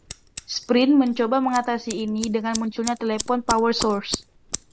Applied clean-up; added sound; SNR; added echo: none; Scissors; 13 dB; none.